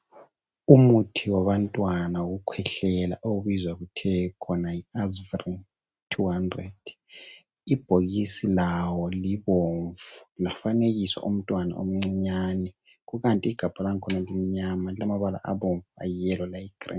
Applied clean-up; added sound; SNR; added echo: neural mask model RNNoise.